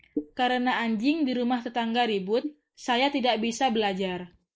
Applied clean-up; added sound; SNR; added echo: neural mask model Resemble Enhance denoiser.